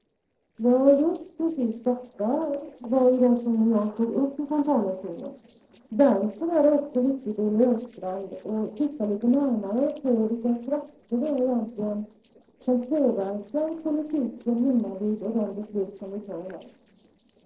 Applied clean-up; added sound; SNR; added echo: neural separator model SepFormer DNS4.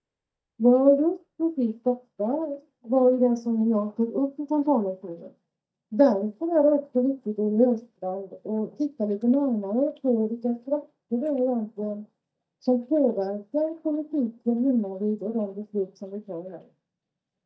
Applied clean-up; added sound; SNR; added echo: neural mask model DeepFilterNet 3.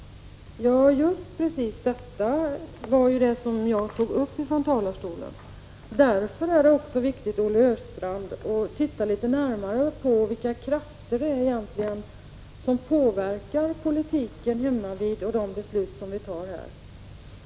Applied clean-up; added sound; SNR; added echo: none; none; none; none.